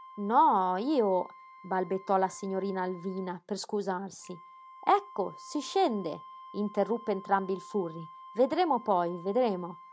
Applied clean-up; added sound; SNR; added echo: none; Wind instrument, woodwind instrument; 19 dB; none.